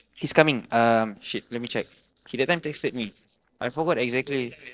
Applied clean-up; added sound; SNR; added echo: neural separator model SepFormer DNS4.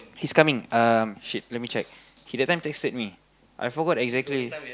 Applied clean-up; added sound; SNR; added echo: none; none; none; none.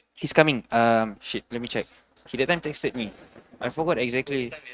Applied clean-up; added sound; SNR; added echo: neural mask model RNNoise.